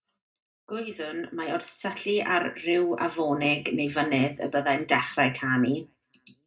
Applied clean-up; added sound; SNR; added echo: none; none; none; reverberation time 0.2 s.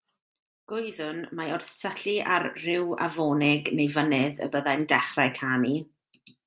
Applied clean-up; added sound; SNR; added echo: none; none; none; none.